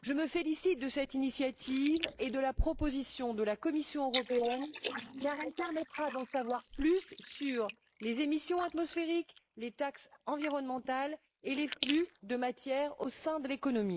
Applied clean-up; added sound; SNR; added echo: neural mask model Resemble Enhance denoiser.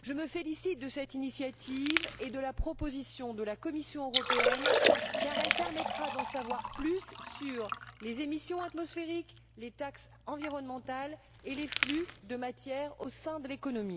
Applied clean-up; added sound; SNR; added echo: none; Crackle + Liquid; -2 dB; none.